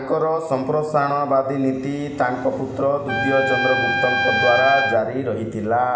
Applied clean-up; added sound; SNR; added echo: none; Trumpet; 3 dB; reverberation time 0.9 s.